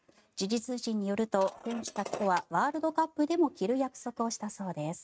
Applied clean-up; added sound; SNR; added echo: neural mask model RNNoise.